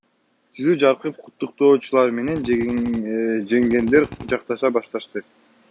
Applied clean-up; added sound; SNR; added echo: none; Drill; 14 dB; none.